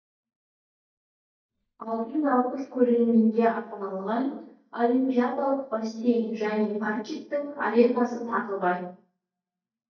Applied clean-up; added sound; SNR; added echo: neural mask model DeepFilterNet 3.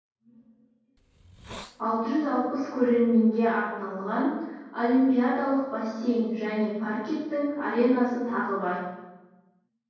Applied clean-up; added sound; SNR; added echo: none; Hiss; 19 dB; reverberation time 1.3 s.